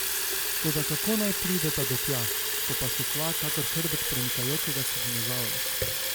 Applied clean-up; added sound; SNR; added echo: none; Fill (with liquid) / Water tap, faucet; -5 dB; none.